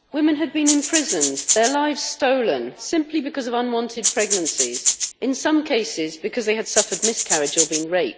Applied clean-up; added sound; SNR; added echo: none; Rattle (instrument); 0 dB; none.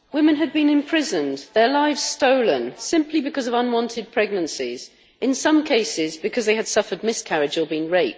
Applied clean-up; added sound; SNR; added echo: none; none; none; none.